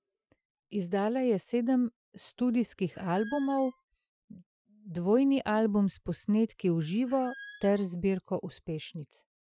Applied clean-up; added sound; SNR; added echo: classical method Wiener filter.